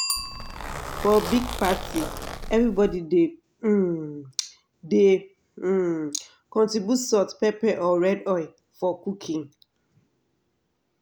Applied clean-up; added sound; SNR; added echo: none; Bicycle bell + Zipper (clothing); 12 dB; none.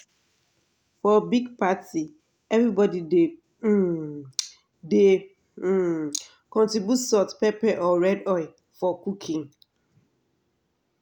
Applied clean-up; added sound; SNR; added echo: none; none; none; none.